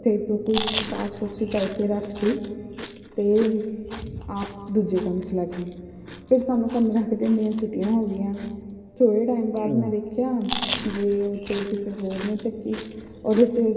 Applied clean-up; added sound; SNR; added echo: none; Chewing, mastication; 12 dB; reverberation time 2.6 s.